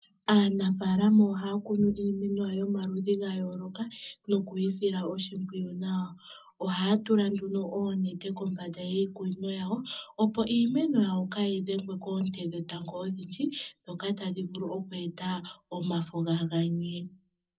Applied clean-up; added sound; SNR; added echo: none; none; none; reverberation time 0.4 s.